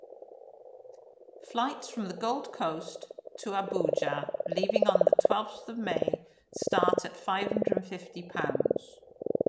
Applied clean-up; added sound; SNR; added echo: none; Frog; -4 dB; none.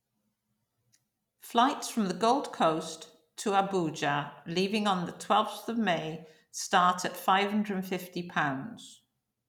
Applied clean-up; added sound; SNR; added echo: none; none; none; none.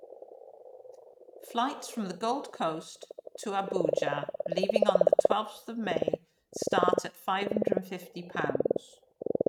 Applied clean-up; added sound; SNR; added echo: neural mask model RNNoise.